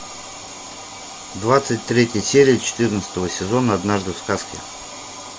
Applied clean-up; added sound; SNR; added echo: none; none; none; none.